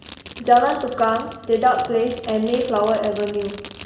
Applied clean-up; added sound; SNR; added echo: none; Fireworks; 14 dB; reverberation time 1.0 s.